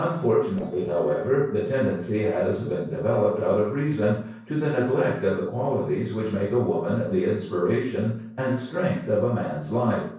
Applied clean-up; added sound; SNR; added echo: neural separator model SepFormer DNS4.